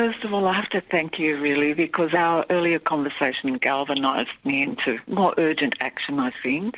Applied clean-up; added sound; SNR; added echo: none; none; none; none.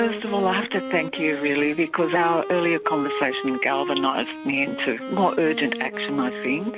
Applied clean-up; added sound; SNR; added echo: none; Wind instrument, woodwind instrument; 8 dB; none.